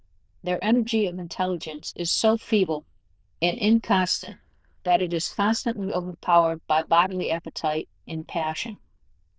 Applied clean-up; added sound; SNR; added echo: neural diffusion model UNIVERSE++.